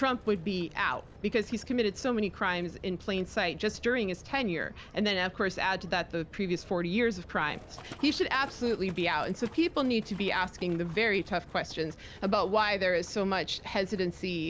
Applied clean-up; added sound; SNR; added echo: none; Livestock, farm animals, working animals; 18 dB; none.